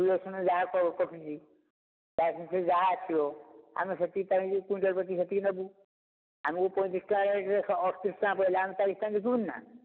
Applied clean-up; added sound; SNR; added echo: none; none; none; none.